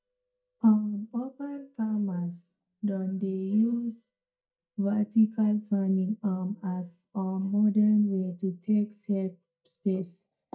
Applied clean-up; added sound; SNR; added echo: neural mask model DeepFilterNet 3.